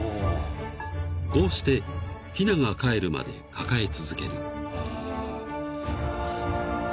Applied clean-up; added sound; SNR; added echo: none; Marimba, xylophone; 9 dB; none.